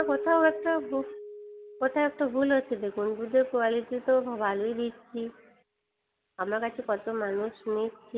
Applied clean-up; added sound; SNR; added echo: none; Keyboard (musical); 14 dB; none.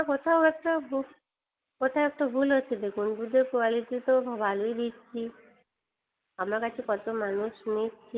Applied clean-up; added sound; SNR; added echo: neural mask model Resemble Enhance denoiser.